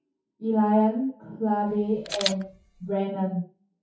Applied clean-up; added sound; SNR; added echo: classical method WPE with log-MMSE.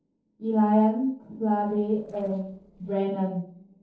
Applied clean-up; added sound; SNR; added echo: neural separator model SepFormer DNS4.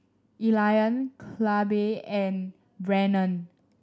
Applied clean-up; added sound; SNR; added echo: none; none; none; none.